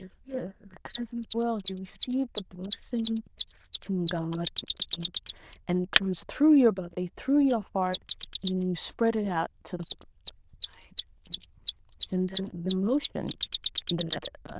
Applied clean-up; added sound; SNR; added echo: neural diffusion model UNIVERSE++.